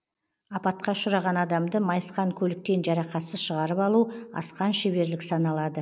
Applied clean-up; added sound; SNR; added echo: none; none; none; none.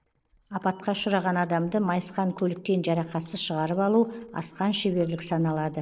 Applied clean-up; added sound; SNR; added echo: neural separator model SepFormer DNS4.